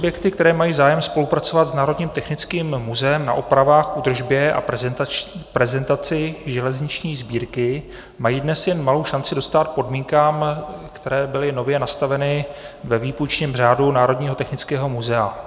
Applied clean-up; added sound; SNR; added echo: none; none; none; none.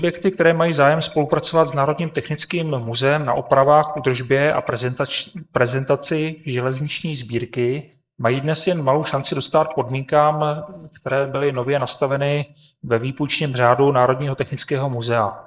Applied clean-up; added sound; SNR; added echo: neural mask model Resemble Enhance denoiser.